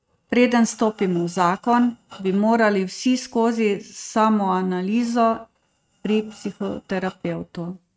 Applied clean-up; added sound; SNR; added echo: neural mask model RNNoise.